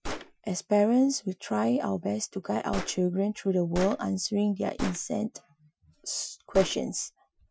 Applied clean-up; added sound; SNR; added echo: classical method Wiener filter.